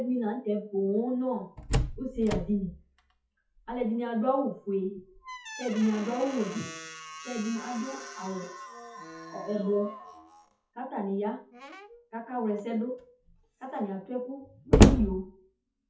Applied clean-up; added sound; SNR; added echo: classical method WPE with log-MMSE.